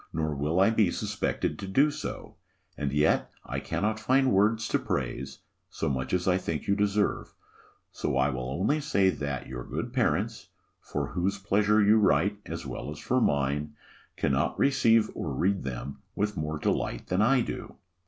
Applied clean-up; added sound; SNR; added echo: none; none; none; none.